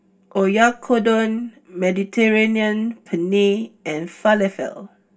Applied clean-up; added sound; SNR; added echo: none; none; none; reverberation time 0.2 s.